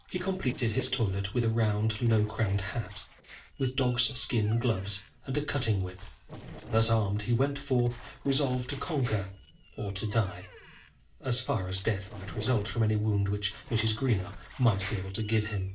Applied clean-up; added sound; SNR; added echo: neural separator model SepFormer DNS4.